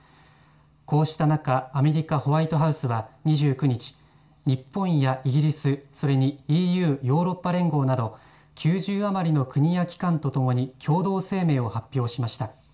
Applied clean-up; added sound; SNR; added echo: none; none; none; reverberation time 0.4 s.